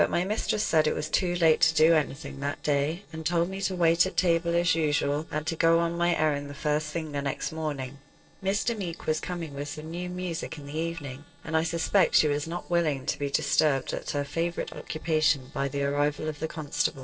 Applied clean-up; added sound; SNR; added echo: neural separator model SepFormer DNS4.